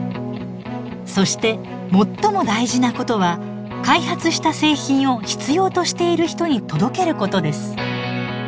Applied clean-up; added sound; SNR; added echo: none; none; none; none.